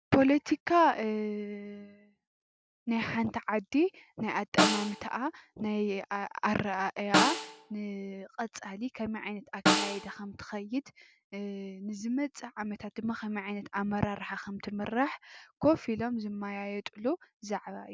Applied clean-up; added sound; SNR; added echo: none; Snare drum; 2 dB; none.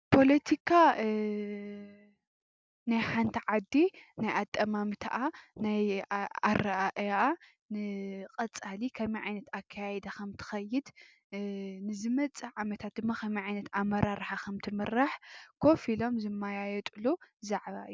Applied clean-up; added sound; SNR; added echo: none; none; none; none.